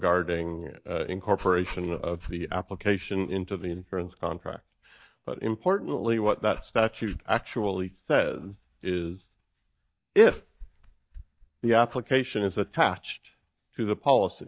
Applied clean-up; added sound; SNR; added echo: neural mask model DeepFilterNet 3.